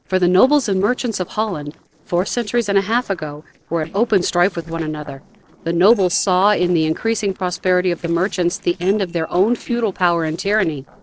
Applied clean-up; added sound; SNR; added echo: neural separator model SepFormer DNS4.